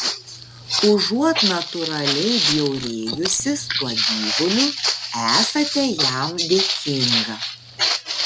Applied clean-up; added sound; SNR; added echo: none; Walk, footsteps; 0 dB; none.